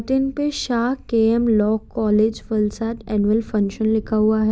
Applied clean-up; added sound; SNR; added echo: none; Wind; 19 dB; none.